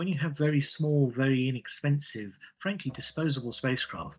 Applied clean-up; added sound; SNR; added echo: neural mask model DeepFilterNet 3.